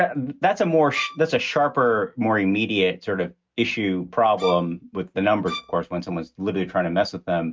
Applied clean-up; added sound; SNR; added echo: neural mask model RNNoise.